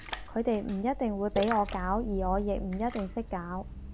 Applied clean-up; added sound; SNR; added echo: none; Splash, splatter; 8 dB; none.